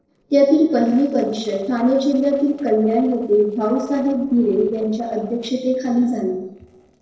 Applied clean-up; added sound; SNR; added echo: neural separator model SepFormer DNS4.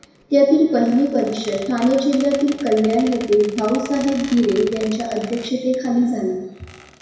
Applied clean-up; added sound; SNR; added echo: none; Squeak; 20 dB; reverberation time 1.0 s.